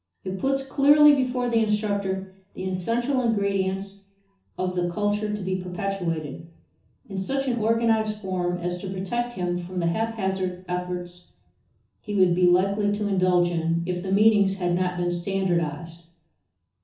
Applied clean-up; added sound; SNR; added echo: none; none; none; reverberation time 0.7 s.